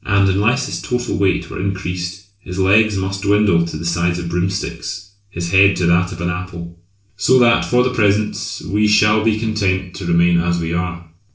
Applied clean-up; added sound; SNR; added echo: none; none; none; reverberation time 0.4 s.